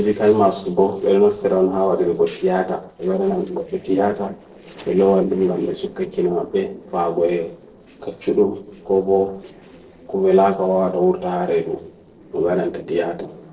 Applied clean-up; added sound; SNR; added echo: neural separator model SepFormer DNS4.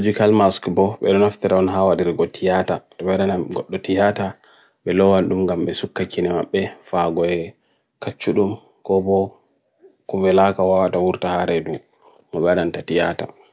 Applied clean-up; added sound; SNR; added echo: none; none; none; none.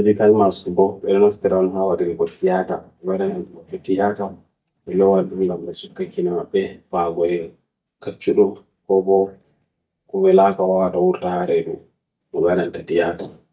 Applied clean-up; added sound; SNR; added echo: neural mask model DeepFilterNet 3.